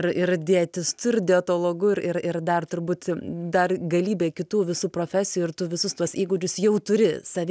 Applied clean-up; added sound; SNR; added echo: none; none; none; none.